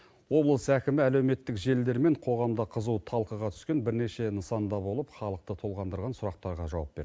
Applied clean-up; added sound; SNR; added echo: none; none; none; none.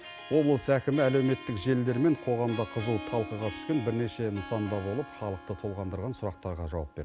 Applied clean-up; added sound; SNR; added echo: none; Harp; 15 dB; none.